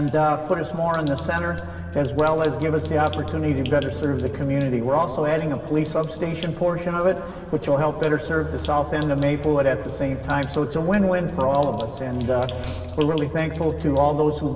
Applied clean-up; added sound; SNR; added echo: none; Sink (filling or washing); 19 dB; reverberation time 2.7 s.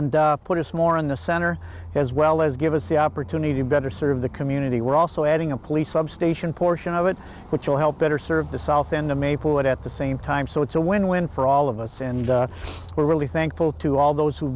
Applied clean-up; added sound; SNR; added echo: none; none; none; none.